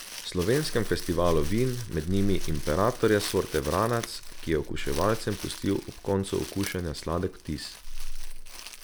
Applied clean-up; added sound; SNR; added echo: none; Crumpling, crinkling; 15 dB; none.